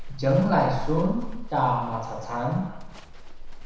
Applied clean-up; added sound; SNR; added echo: none; Livestock, farm animals, working animals; 8 dB; reverberation time 1.0 s.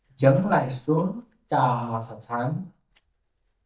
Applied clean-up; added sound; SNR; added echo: neural mask model DeepFilterNet 3.